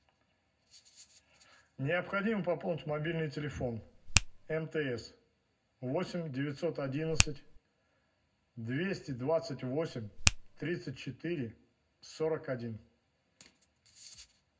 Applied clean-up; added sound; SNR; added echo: none; Finger snapping; -5 dB; reverberation time 0.3 s.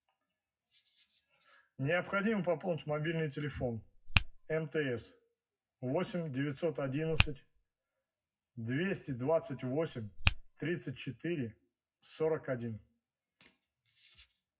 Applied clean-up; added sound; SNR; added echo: classical method WPE with log-MMSE.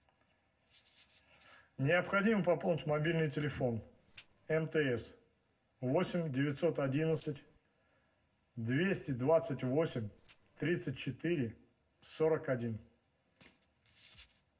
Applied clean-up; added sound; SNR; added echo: neural separator model SepFormer DNS4.